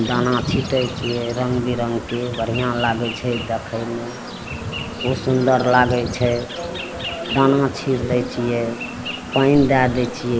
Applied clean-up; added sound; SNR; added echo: none; Insect; 13 dB; none.